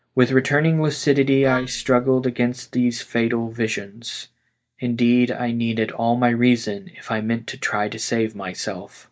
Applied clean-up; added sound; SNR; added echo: neural mask model DeepFilterNet 3.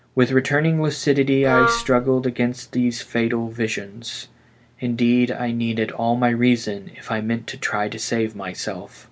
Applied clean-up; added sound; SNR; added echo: none; Wind instrument, woodwind instrument; 1 dB; none.